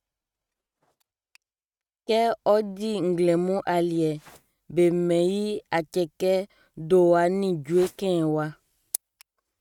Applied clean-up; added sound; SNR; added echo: neural mask model RNNoise.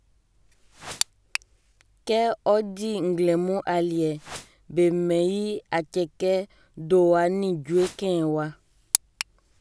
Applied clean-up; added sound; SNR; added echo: none; Whoosh, swoosh, swish; 16 dB; none.